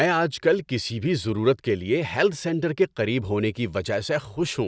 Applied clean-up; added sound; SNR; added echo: none; none; none; none.